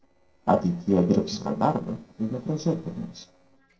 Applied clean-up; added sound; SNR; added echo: neural separator model SepFormer DNS4.